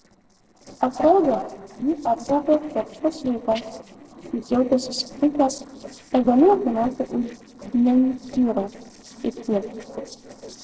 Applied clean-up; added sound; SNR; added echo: neural separator model SepFormer DNS4.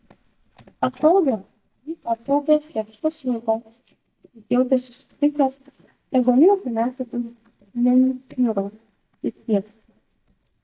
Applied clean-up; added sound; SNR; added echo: neural mask model DeepFilterNet 3.